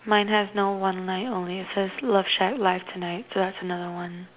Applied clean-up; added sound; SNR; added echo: none; none; none; none.